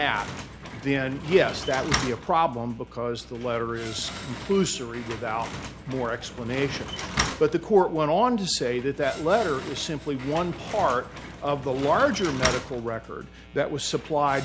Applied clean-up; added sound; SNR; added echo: none; Slam; 10 dB; none.